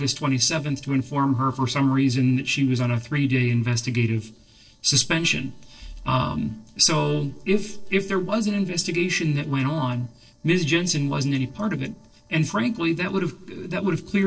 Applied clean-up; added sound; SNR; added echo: neural separator model SepFormer DNS4.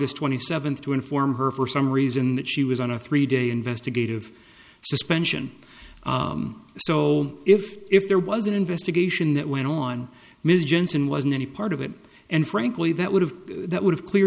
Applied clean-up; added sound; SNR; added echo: none; none; none; none.